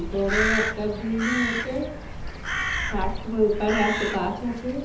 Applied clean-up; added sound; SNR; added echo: none; Crow; 2 dB; reverberation time 1.2 s.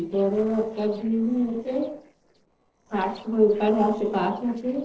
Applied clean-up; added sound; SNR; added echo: neural separator model SepFormer DNS4.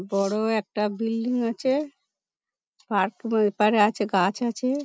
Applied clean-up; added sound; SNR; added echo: none; none; none; none.